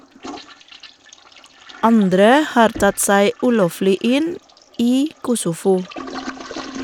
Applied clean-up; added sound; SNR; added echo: none; Knock + Toilet flush; 18 dB; none.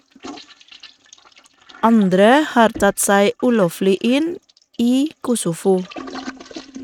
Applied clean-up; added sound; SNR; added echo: neural mask model RNNoise.